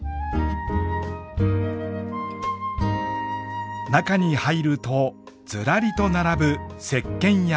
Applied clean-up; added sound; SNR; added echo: none; none; none; none.